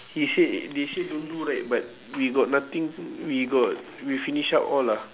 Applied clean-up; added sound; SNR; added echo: none; none; none; none.